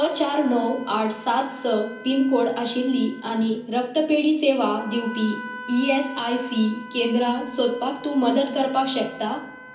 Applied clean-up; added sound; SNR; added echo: none; Wind instrument, woodwind instrument; 17 dB; reverberation time 0.4 s.